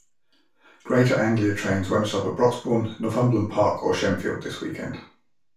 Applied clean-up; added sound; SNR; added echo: none; none; none; reverberation time 0.3 s.